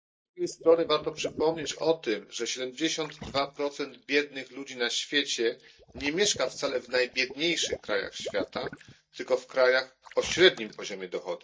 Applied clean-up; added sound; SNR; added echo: neural mask model DeepFilterNet 3.